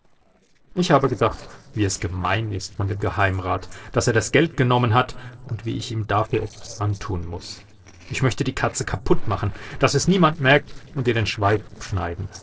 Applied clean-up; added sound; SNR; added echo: neural separator model SepFormer DNS4.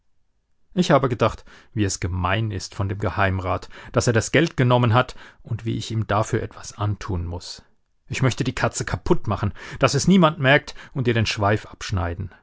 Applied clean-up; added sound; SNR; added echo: none; none; none; none.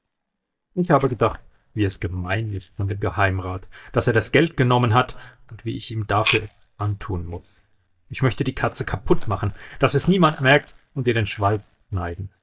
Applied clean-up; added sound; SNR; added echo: neural mask model DeepFilterNet 3.